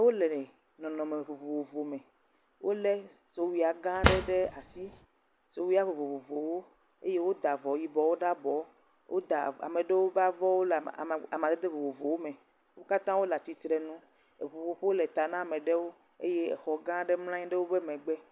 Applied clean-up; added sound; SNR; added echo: none; Drawer open or close; -1 dB; none.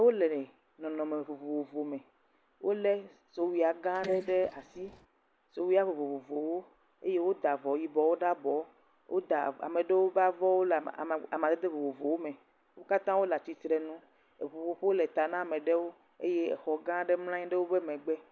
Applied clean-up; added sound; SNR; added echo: neural mask model Resemble Enhance denoiser.